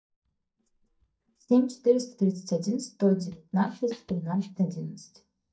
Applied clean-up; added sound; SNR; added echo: neural mask model DeepFilterNet 3.